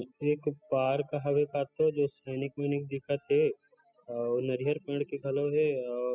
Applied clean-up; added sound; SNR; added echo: classical method spectral subtraction.